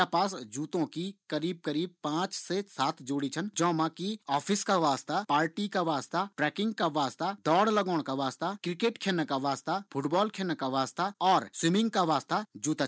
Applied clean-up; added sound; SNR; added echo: none; none; none; none.